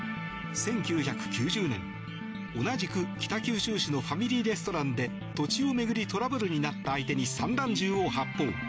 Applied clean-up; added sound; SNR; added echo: none; none; none; none.